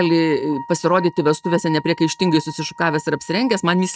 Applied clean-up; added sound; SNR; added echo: neural mask model RNNoise.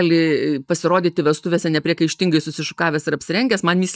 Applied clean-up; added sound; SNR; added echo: neural mask model DeepFilterNet 3.